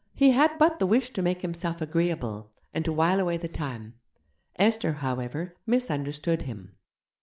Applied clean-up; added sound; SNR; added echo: none; none; none; none.